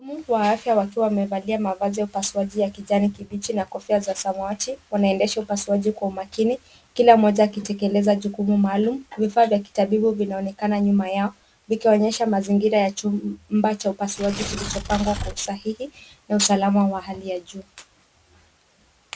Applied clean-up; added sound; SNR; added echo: none; Tearing; 9 dB; none.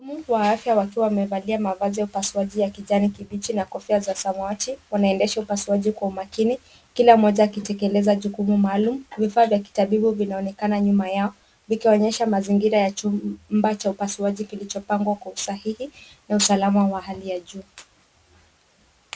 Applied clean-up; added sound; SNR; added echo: none; none; none; none.